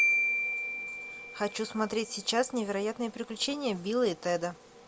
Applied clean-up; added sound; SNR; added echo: none; Marimba, xylophone; 3 dB; none.